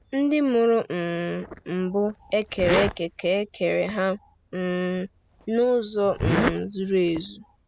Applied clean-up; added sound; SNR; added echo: none; Zipper (clothing); 8 dB; none.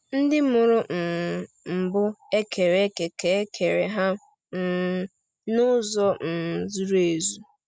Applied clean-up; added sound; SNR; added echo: none; none; none; none.